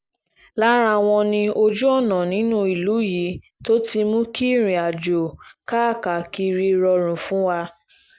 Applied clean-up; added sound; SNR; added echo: none; none; none; none.